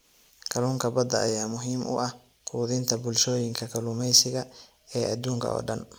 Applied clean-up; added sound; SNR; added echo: none; none; none; none.